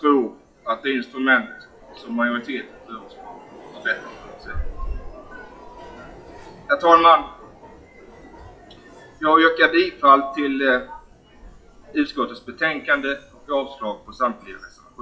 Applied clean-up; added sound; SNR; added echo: classical method WPE with log-MMSE.